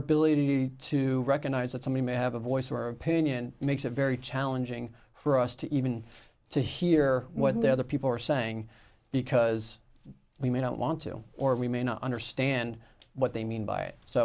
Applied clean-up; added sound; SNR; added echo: none; none; none; none.